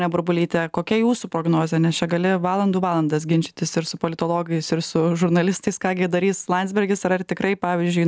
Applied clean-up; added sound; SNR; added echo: none; none; none; none.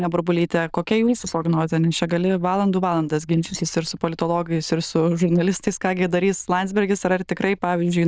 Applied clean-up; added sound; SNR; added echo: neural diffusion model UNIVERSE++.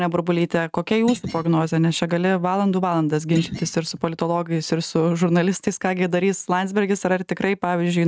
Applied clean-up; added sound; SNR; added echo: neural mask model RNNoise.